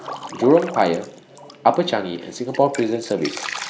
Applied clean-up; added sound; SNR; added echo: none; Drip; 13 dB; none.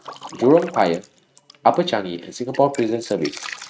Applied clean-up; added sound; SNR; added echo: neural mask model RNNoise.